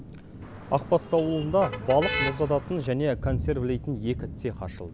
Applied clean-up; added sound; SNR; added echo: none; Thunder / Rain + Motor vehicle (road); 7 dB; none.